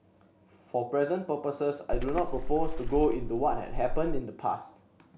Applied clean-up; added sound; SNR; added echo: none; Water / Splash, splatter; -1 dB; none.